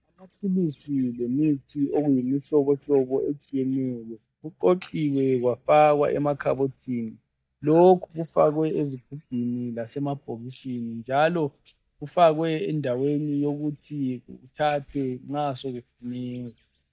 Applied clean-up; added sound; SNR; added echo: neural mask model DeepFilterNet 3.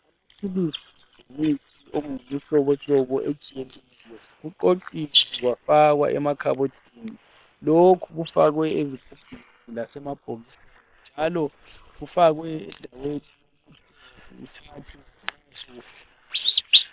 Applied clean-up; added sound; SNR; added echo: neural separator model SepFormer WHAM!.